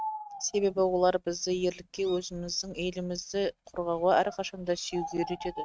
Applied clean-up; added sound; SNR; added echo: neural mask model RNNoise.